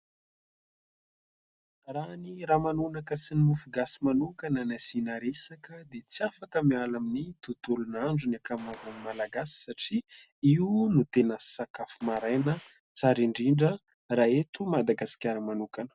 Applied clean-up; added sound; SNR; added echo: none; Gunshot, gunfire; 20 dB; none.